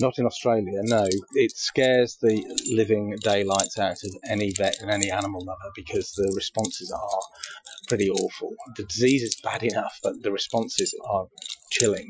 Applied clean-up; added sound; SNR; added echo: classical method Wiener filter.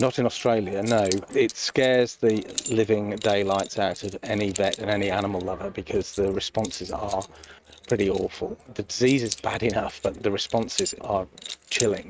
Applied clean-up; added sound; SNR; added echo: neural mask model RNNoise.